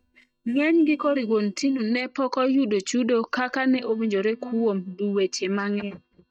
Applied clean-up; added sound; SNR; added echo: neural mask model DeepFilterNet 3.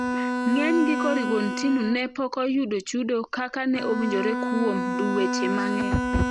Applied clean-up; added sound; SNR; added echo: none; Bowed string instrument; 3 dB; none.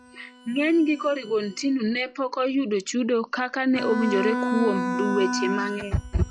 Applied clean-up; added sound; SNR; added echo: classical method log-MMSE.